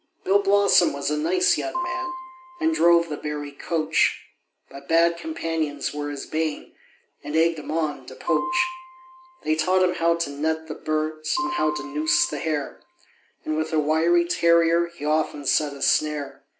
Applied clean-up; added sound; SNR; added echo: none; Piano; 9 dB; none.